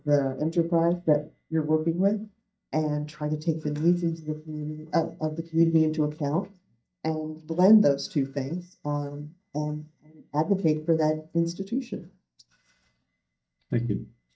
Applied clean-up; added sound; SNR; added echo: neural mask model DeepFilterNet 3.